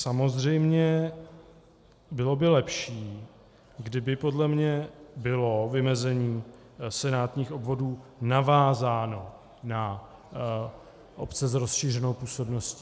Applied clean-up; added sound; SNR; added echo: none; none; none; none.